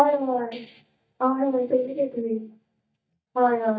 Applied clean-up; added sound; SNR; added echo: neural mask model DeepFilterNet 3.